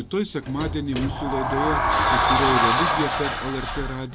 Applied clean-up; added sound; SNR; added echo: none; Sliding door; -4 dB; none.